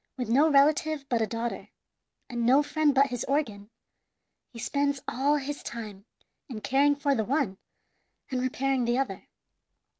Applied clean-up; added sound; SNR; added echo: none; none; none; none.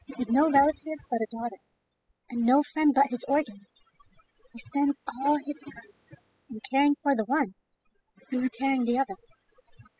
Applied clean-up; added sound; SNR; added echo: classical method spectral subtraction.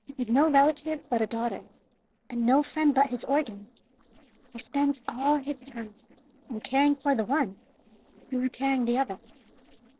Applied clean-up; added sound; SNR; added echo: neural separator model SepFormer DNS4.